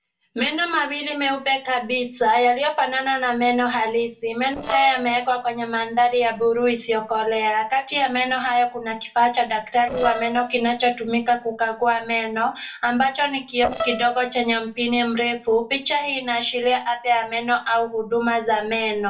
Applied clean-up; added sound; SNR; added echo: neural separator model SepFormer DNS4.